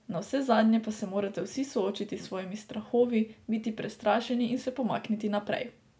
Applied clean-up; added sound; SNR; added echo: none; none; none; none.